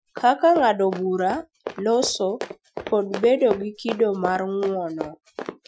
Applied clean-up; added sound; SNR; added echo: classical method Wiener filter.